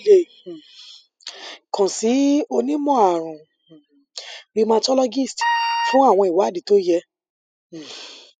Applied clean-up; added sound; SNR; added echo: classical method spectral subtraction.